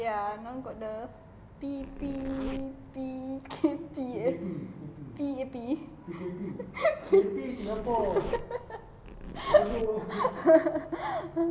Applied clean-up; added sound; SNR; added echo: none; Zipper (clothing); 12 dB; none.